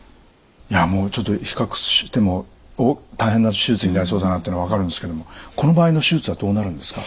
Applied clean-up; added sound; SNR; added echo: none; none; none; none.